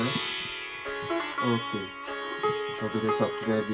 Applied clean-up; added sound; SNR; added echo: none; Plucked string instrument; -1 dB; reverberation time 0.2 s.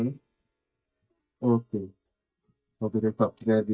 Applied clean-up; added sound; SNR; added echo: neural mask model DeepFilterNet 3.